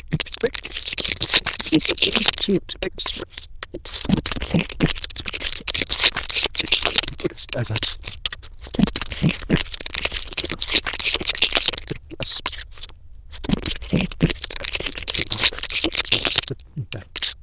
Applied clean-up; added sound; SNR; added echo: neural diffusion model UNIVERSE++.